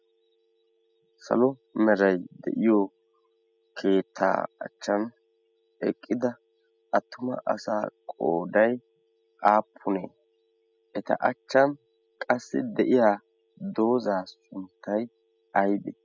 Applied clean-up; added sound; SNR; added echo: classical method spectral subtraction.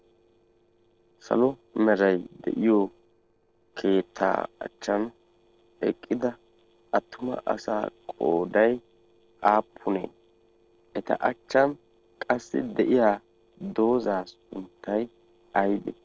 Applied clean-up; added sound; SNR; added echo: neural separator model SepFormer DNS4.